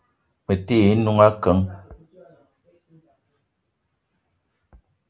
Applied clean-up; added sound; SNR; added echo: none; none; none; none.